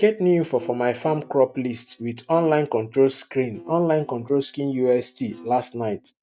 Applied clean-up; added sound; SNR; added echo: neural mask model DeepFilterNet 3.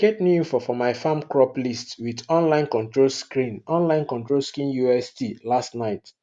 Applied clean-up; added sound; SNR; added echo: none; none; none; none.